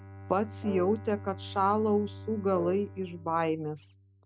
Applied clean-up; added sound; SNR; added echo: none; Brass instrument + Bowed string instrument; 13 dB; none.